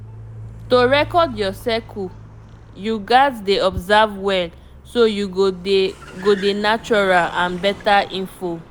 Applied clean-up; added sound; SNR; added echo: none; Car; 18 dB; none.